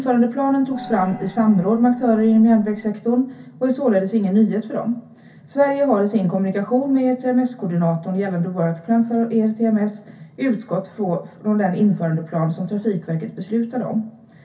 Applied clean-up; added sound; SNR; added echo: none; Gong; 20 dB; reverberation time 0.3 s.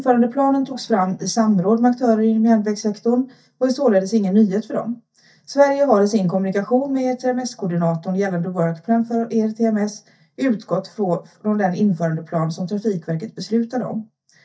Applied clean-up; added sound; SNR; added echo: neural mask model DeepFilterNet 3.